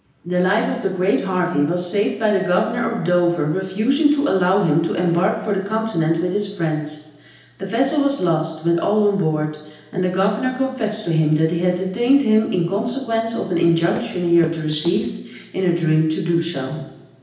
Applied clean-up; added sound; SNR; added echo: none; Walk, footsteps; 17 dB; reverberation time 0.9 s.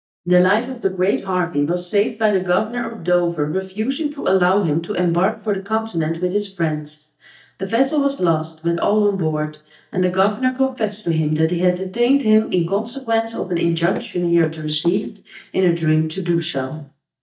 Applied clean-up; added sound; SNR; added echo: neural mask model DeepFilterNet 3.